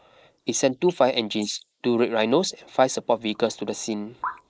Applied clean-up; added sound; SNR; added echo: neural mask model Resemble Enhance denoiser.